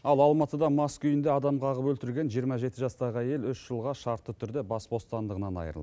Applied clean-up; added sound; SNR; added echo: none; none; none; none.